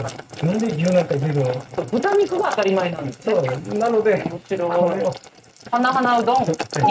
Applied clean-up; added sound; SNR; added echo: neural mask model RNNoise.